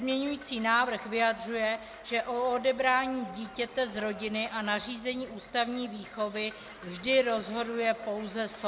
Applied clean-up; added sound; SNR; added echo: none; Train + Scratching (performance technique); 20 dB; none.